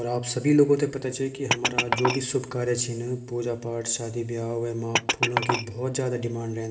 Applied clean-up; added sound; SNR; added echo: none; Glass; 5 dB; reverberation time 0.9 s.